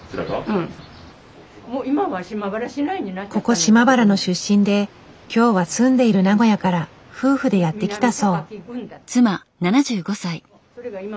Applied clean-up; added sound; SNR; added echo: none; none; none; none.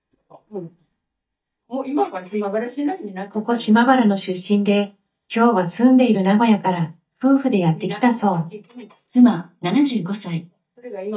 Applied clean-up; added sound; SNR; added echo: neural mask model DeepFilterNet 3.